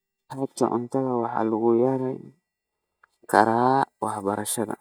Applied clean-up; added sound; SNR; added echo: neural mask model DeepFilterNet 3.